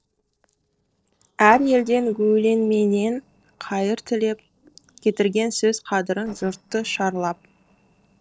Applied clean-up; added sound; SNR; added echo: neural separator model SepFormer DNS4.